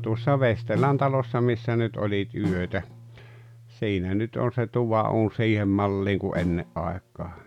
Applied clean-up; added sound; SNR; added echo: none; Snare drum + Piano; 12 dB; none.